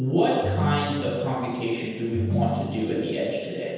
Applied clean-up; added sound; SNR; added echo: none; Ringtone; 4 dB; reverberation time 1.2 s.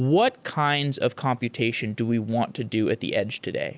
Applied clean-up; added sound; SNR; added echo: none; none; none; none.